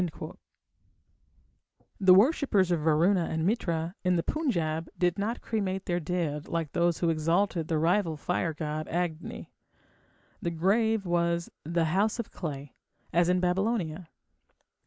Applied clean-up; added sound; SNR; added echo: none; none; none; none.